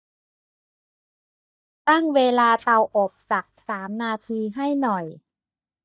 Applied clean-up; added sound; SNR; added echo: neural mask model DeepFilterNet 3.